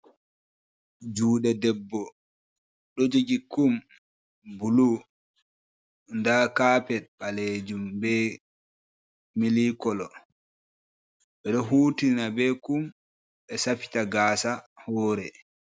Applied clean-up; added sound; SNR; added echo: none; none; none; none.